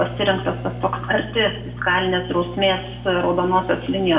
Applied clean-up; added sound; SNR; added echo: none; Microwave oven; 11 dB; reverberation time 0.5 s.